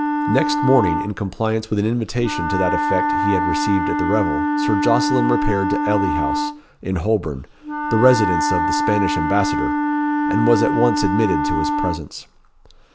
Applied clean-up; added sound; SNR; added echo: none; Wind instrument, woodwind instrument; 0 dB; none.